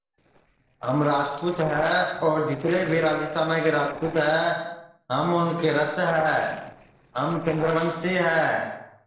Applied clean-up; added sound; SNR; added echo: neural separator model SepFormer DNS4.